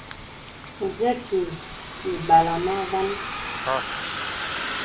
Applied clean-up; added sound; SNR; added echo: none; Bus; 6 dB; reverberation time 0.3 s.